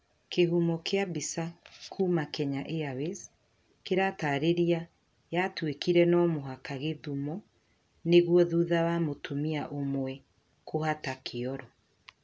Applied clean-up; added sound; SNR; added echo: none; none; none; none.